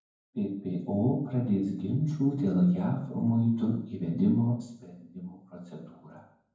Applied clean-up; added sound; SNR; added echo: none; none; none; reverberation time 0.9 s.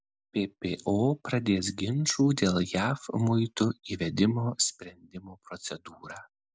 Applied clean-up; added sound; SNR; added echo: none; none; none; none.